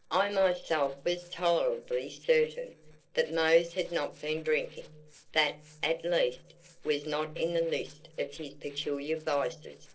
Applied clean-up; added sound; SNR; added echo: neural separator model SepFormer DNS4.